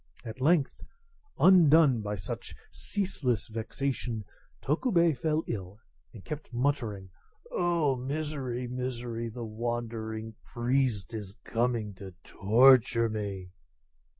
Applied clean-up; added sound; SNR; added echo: none; none; none; none.